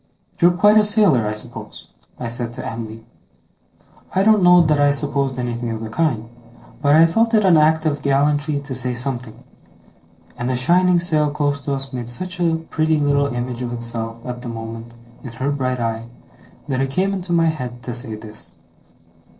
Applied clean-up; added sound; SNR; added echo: neural separator model SepFormer DNS4.